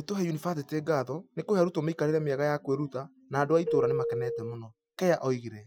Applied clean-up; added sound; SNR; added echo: classical method Wiener filter.